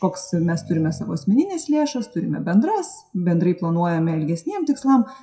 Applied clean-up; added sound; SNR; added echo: classical method WPE with log-MMSE.